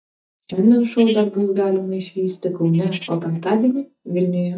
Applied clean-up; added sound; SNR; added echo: neural mask model DeepFilterNet 3.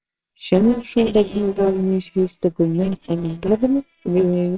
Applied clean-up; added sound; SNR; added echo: neural separator model SepFormer WHAMR!.